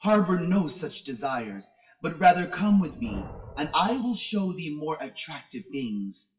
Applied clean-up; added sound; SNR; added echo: classical method WPE with log-MMSE.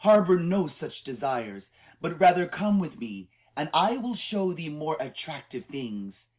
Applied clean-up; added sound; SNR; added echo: none; none; none; none.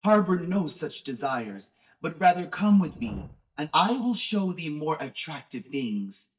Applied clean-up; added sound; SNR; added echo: neural mask model DeepFilterNet 3.